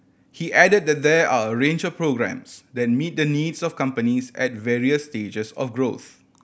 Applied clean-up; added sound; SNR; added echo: none; none; none; none.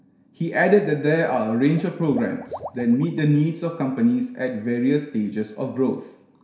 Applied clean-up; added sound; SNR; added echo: none; Water / Liquid; 19 dB; reverberation time 0.7 s.